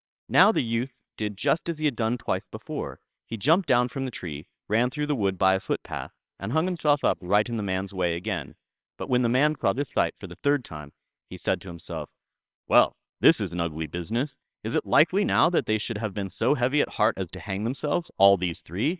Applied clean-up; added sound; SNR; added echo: neural separator model SepFormer WHAMR!.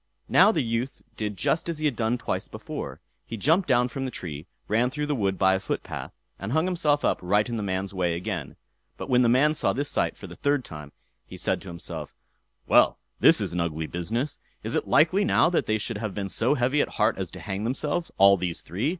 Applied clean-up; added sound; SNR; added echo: none; none; none; none.